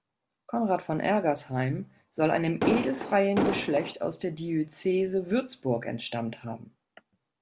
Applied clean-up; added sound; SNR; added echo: none; Explosion; 1 dB; none.